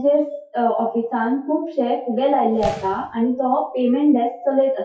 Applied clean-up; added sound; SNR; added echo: classical method WPE with log-MMSE.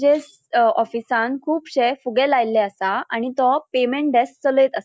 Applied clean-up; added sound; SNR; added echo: none; none; none; none.